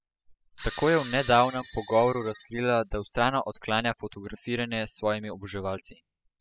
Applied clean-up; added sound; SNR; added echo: classical method spectral subtraction.